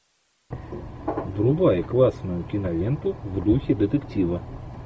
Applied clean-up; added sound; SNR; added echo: none; none; none; none.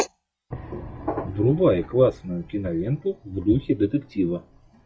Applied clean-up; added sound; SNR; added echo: classical method log-MMSE.